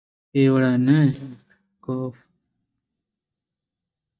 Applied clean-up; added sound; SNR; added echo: neural mask model DeepFilterNet 3.